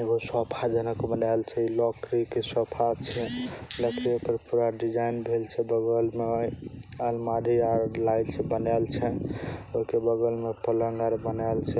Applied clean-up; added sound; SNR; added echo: none; none; none; none.